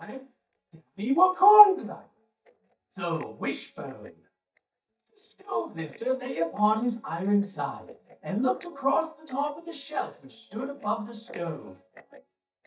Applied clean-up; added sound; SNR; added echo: neural mask model DeepFilterNet 3.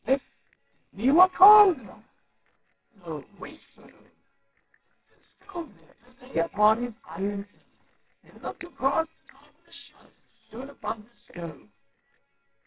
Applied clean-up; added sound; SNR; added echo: neural separator model SepFormer WHAMR!.